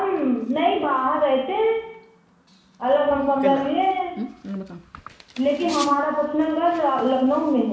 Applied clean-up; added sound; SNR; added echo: none; Bicycle; 16 dB; reverberation time 0.7 s.